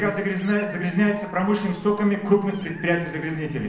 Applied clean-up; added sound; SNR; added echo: neural separator model SepFormer DNS4.